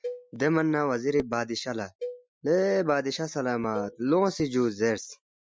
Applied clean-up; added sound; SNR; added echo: classical method Wiener filter.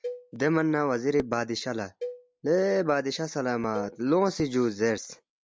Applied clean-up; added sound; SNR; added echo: none; Cowbell; 16 dB; none.